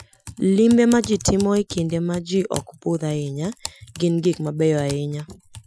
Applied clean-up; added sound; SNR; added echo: classical method Wiener filter.